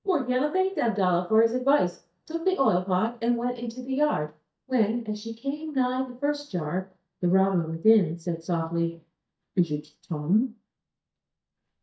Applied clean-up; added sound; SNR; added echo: neural mask model DeepFilterNet 3.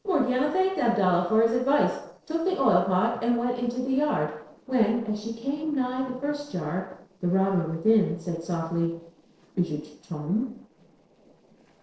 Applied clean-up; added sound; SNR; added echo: neural separator model SepFormer DNS4.